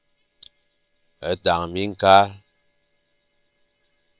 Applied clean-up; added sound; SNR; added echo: neural separator model SepFormer WHAM!.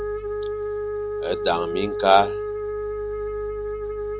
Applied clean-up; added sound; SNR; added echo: none; Wind instrument, woodwind instrument; 2 dB; none.